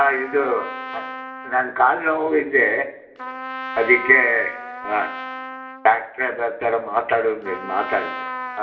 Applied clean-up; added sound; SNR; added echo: none; Trumpet; 11 dB; reverberation time 1.3 s.